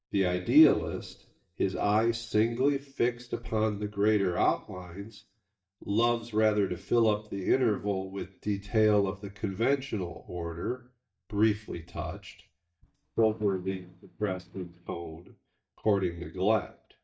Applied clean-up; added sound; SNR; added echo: neural mask model DeepFilterNet 3.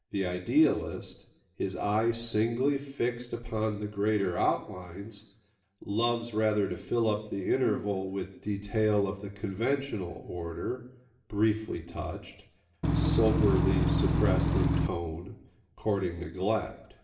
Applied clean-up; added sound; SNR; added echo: none; Engine / Truck / Car; -5 dB; reverberation time 0.7 s.